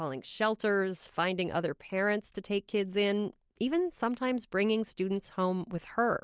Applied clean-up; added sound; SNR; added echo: none; none; none; none.